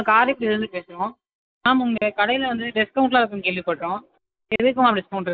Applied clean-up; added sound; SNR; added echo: neural mask model Resemble Enhance denoiser.